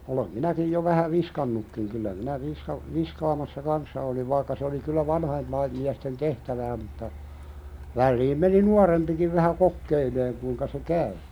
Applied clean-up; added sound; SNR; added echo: none; Truck; 16 dB; none.